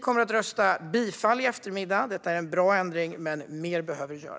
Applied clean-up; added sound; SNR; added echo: none; none; none; none.